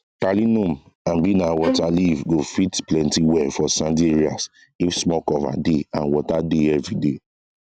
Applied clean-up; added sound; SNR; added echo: none; Bowed string instrument; 6 dB; none.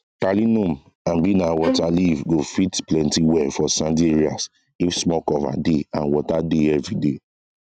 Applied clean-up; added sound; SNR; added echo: neural mask model RNNoise.